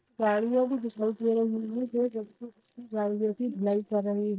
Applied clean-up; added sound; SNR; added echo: neural mask model DeepFilterNet 3.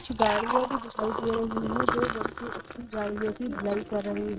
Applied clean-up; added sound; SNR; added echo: neural mask model RNNoise.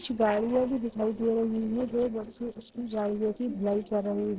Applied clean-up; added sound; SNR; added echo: neural separator model SepFormer DNS4.